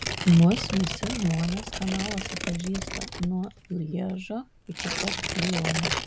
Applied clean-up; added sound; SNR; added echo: none; Tearing; 6 dB; none.